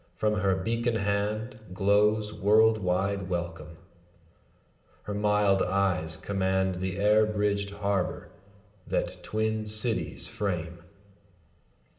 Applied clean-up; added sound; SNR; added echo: none; none; none; reverberation time 1.7 s.